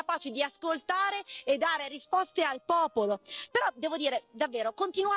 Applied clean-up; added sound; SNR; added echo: neural separator model SepFormer DNS4.